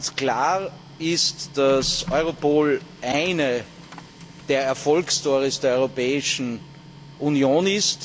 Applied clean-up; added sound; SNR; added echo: none; Printer; 18 dB; none.